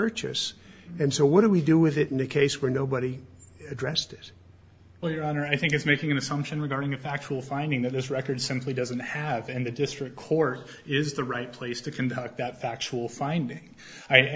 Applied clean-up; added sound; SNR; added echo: none; none; none; none.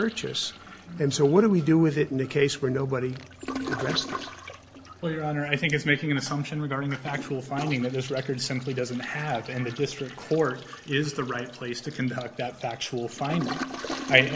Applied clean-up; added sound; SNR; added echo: none; Toilet flush; 12 dB; none.